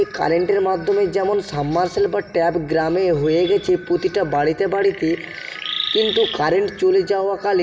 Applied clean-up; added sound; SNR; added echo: none; Chirp, tweet; 9 dB; reverberation time 2.2 s.